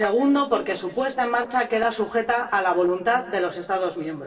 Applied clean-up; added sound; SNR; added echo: neural separator model SepFormer DNS4.